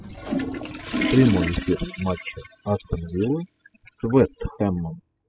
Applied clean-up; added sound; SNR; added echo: classical method spectral subtraction.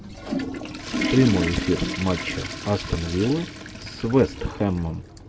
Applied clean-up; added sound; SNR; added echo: none; Toilet flush / Water; 6 dB; none.